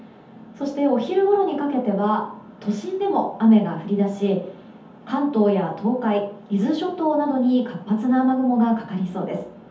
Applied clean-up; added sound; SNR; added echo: none; none; none; reverberation time 0.6 s.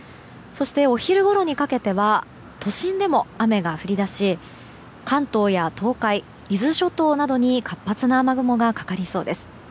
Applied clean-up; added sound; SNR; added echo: none; none; none; none.